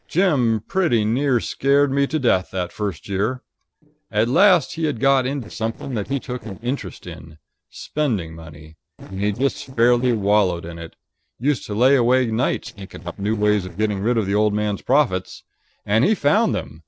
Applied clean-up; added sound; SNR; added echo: neural separator model SepFormer DNS4.